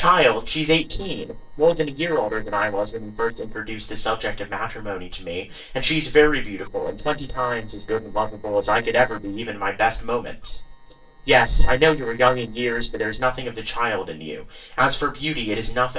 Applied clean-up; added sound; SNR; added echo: neural separator model SepFormer DNS4.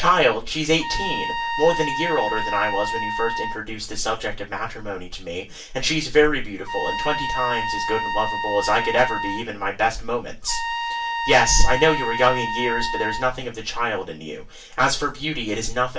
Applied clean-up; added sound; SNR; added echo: none; Trumpet; 5 dB; reverberation time 0.2 s.